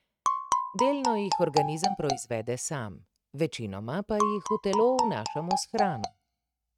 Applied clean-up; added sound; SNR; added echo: neural mask model RNNoise.